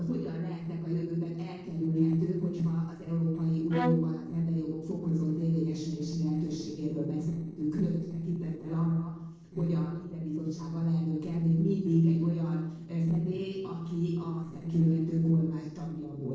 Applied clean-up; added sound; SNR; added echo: neural separator model SepFormer DNS4.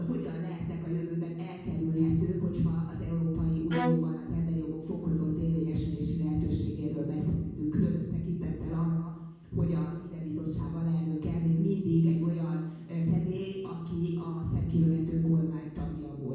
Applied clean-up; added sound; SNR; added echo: none; Bowed string instrument; 8 dB; reverberation time 1.2 s.